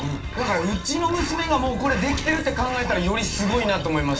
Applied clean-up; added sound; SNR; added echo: none; Cat; 13 dB; reverberation time 0.2 s.